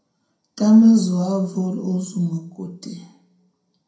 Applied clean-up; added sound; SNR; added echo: none; none; none; reverberation time 0.5 s.